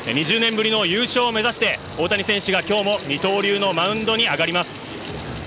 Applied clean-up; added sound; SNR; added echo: none; Sink (filling or washing) / Water tap, faucet; 15 dB; none.